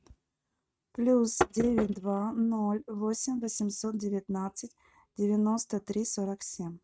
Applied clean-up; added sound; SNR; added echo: neural mask model RNNoise.